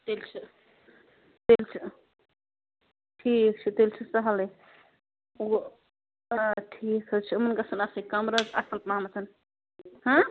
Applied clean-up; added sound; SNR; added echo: none; Thump, thud; 10 dB; none.